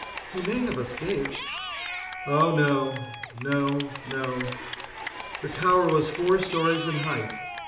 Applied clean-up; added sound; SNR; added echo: none; Cheering / Clapping; 9 dB; reverberation time 0.6 s.